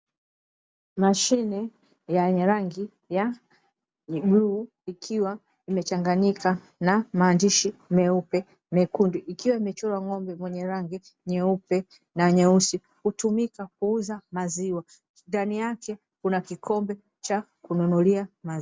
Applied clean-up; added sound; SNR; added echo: none; none; none; none.